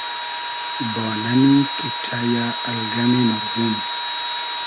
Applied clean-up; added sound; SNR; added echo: none; Engine / Drill; 3 dB; none.